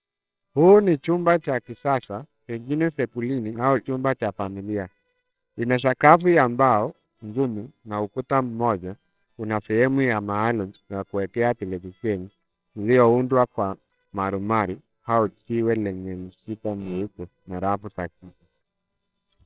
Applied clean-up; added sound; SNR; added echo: neural separator model SepFormer WHAMR!.